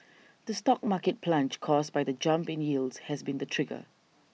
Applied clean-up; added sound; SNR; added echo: none; none; none; none.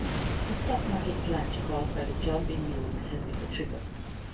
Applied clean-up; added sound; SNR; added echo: none; Boom; -4 dB; reverberation time 0.2 s.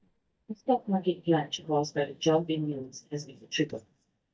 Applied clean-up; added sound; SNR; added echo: neural mask model DeepFilterNet 3.